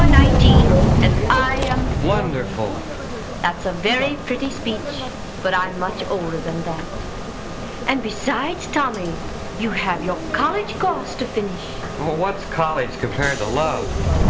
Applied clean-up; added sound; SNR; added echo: none; Subway, metro, underground; -3 dB; none.